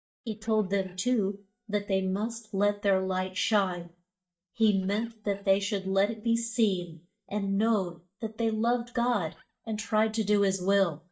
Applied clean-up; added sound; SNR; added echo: neural mask model DeepFilterNet 3.